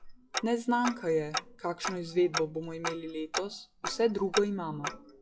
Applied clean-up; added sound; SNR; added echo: classical method WPE with log-MMSE.